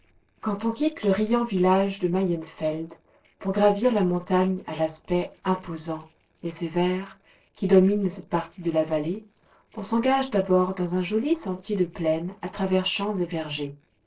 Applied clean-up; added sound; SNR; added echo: neural separator model SepFormer DNS4.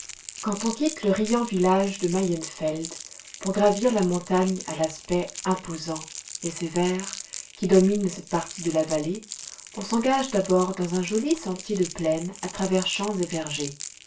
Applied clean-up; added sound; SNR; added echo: none; Crackle; 13 dB; reverberation time 0.2 s.